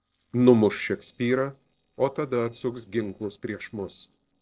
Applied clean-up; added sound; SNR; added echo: neural separator model SepFormer DNS4.